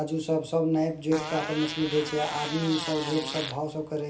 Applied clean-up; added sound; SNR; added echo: none; Fart; 8 dB; reverberation time 0.3 s.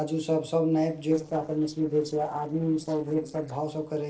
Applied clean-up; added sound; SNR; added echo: neural separator model SepFormer DNS4.